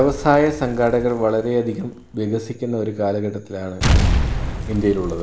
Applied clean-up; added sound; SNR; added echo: none; Explosion; 3 dB; none.